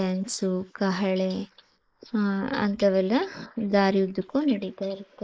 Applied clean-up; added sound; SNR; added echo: neural mask model Resemble Enhance denoiser.